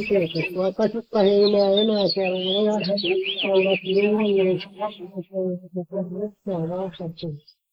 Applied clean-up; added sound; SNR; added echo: neural mask model Resemble Enhance denoiser.